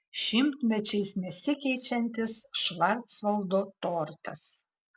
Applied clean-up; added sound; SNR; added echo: none; none; none; none.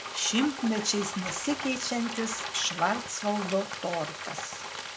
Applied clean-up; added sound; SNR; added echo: none; Frying (food); 6 dB; none.